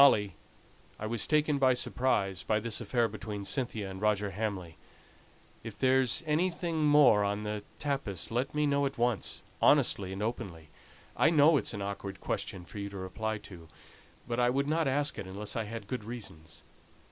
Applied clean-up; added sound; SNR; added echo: none; none; none; none.